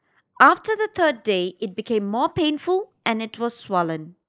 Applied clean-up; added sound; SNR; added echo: neural mask model Resemble Enhance denoiser.